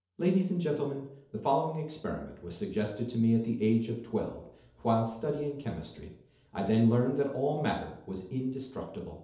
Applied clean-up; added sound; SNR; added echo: none; none; none; reverberation time 2.2 s.